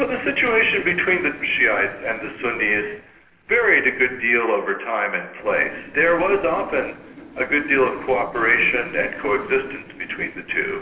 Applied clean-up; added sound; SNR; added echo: neural separator model SepFormer DNS4.